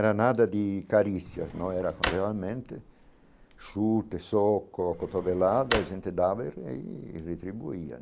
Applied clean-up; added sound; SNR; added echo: none; Drawer open or close; 11 dB; none.